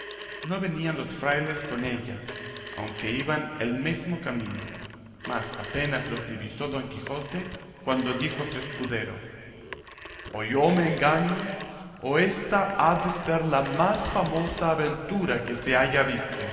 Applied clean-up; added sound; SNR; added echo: none; Telephone; 13 dB; reverberation time 2.5 s.